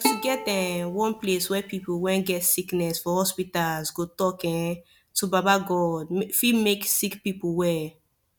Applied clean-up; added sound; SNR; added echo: none; Bowed string instrument; 8 dB; none.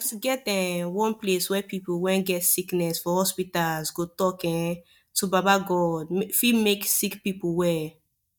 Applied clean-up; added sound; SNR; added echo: neural mask model DeepFilterNet 3.